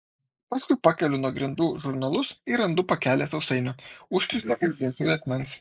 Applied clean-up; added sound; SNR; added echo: neural mask model Resemble Enhance denoiser.